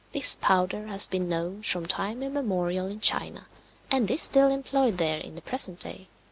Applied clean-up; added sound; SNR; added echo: none; none; none; none.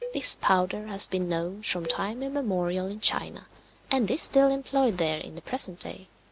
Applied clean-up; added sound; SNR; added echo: none; Cowbell; 16 dB; none.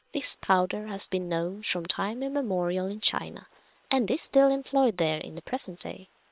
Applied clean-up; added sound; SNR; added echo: neural separator model SepFormer WHAM!.